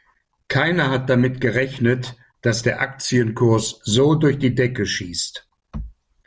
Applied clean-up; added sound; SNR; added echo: none; none; none; none.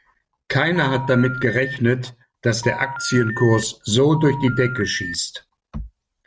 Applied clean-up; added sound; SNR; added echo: neural mask model RNNoise.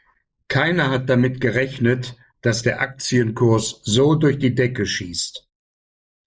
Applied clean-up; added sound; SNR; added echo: neural mask model Resemble Enhance denoiser.